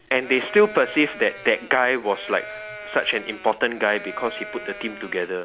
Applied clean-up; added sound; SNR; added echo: none; Livestock, farm animals, working animals; 15 dB; none.